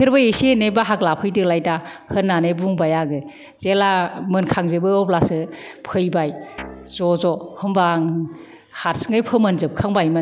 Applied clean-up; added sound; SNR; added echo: none; Guitar; 20 dB; none.